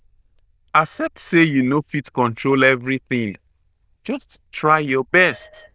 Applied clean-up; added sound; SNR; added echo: neural diffusion model UNIVERSE++.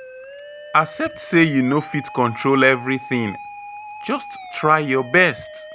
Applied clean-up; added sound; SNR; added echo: none; Musical instrument; 16 dB; none.